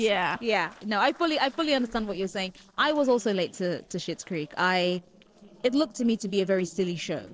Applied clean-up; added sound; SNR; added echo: neural separator model SepFormer DNS4.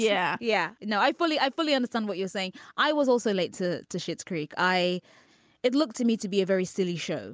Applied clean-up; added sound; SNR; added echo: none; none; none; none.